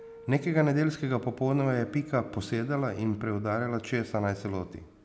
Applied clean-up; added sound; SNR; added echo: none; Guitar; 20 dB; none.